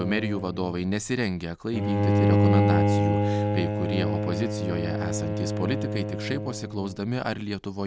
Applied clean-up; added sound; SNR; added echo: none; Bowed string instrument; -4 dB; none.